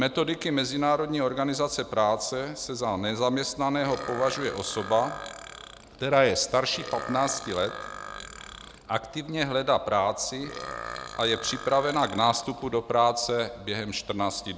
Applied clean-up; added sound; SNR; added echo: none; Burping, eructation; 13 dB; none.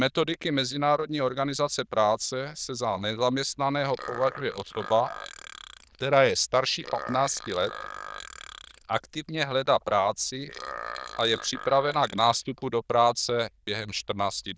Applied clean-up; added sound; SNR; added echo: neural diffusion model UNIVERSE++.